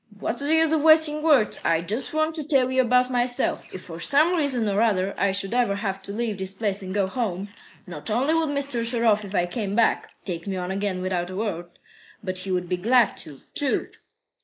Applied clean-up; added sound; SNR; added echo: neural mask model Resemble Enhance denoiser.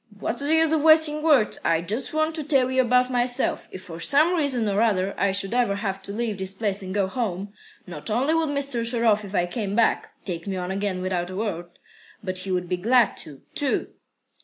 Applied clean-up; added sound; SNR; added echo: none; none; none; none.